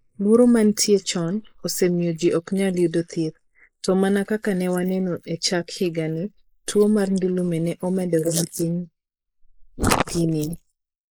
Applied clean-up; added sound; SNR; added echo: neural mask model Resemble Enhance denoiser.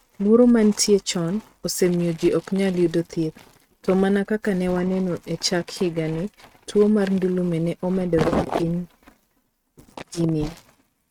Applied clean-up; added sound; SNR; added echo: neural mask model RNNoise.